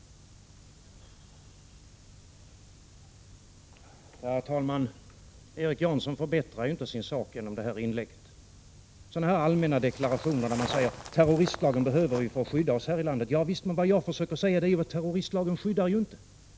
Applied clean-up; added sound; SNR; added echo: none; Walk, footsteps; 11 dB; none.